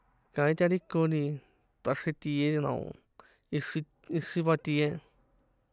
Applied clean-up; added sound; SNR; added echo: none; none; none; none.